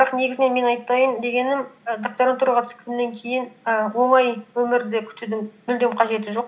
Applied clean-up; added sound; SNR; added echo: none; none; none; none.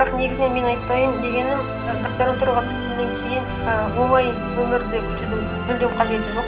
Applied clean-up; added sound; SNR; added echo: none; Musical instrument; 4 dB; none.